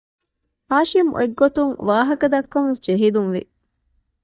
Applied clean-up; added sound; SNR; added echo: neural mask model DeepFilterNet 3.